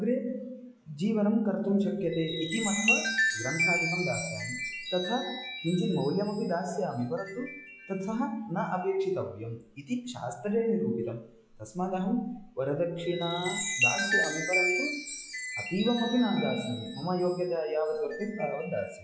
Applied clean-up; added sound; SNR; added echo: classical method log-MMSE.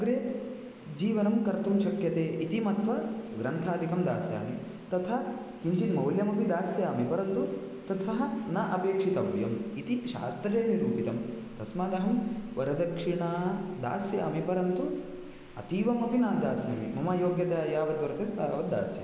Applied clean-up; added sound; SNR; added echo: none; none; none; none.